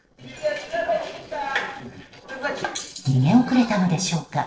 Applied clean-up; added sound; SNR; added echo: neural separator model SepFormer DNS4.